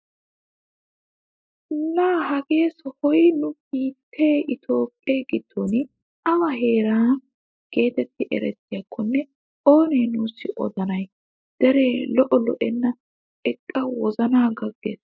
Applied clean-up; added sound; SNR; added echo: neural mask model Resemble Enhance denoiser.